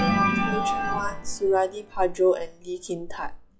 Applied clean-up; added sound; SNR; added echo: classical method log-MMSE.